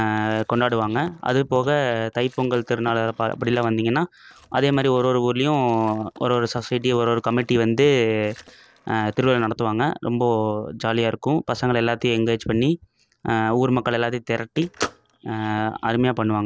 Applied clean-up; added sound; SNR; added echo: neural separator model SepFormer DNS4.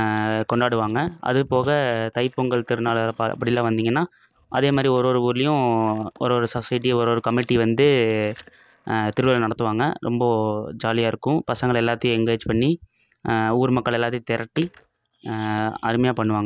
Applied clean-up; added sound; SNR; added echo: neural mask model DeepFilterNet 3.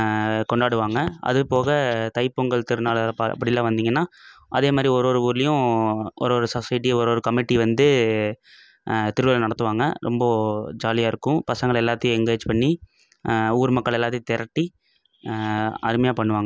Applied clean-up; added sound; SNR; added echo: none; none; none; none.